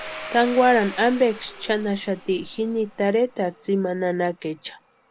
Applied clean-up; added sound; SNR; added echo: none; Domestic sounds, home sounds; 17 dB; none.